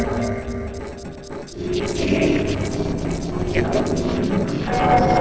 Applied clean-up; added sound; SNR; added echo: neural separator model SepFormer DNS4.